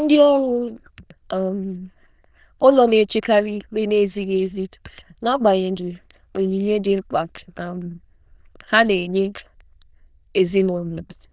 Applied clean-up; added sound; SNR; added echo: neural diffusion model UNIVERSE++.